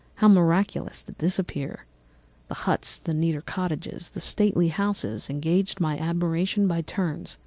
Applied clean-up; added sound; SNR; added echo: none; none; none; none.